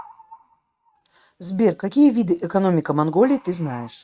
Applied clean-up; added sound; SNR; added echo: neural mask model RNNoise.